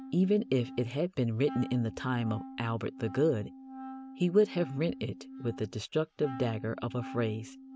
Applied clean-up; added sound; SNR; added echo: none; Wind instrument, woodwind instrument; 14 dB; none.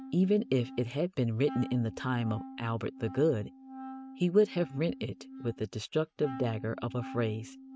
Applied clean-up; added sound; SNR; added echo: neural mask model RNNoise.